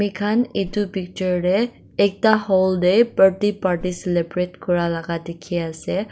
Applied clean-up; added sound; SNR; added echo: none; Whoosh, swoosh, swish; 20 dB; none.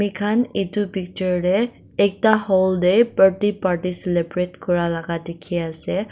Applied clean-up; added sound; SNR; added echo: none; none; none; none.